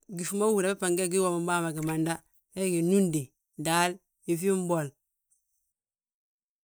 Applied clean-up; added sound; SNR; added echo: neural mask model DeepFilterNet 3.